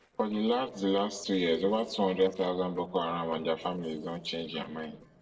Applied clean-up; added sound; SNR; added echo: neural separator model SepFormer DNS4.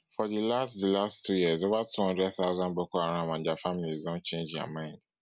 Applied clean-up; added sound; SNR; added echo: none; none; none; none.